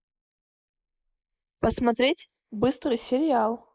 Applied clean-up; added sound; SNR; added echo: neural mask model Resemble Enhance denoiser.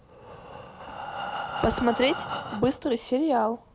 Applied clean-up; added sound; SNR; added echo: none; Breathing; 8 dB; none.